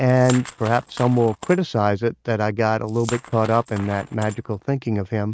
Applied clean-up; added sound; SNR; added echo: neural mask model RNNoise.